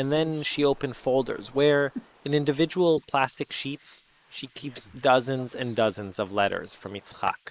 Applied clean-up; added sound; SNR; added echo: neural mask model Resemble Enhance denoiser.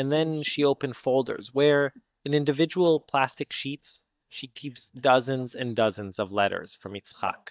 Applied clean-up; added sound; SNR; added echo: neural mask model DeepFilterNet 3.